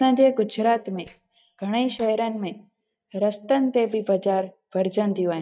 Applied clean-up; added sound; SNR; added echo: neural mask model DeepFilterNet 3.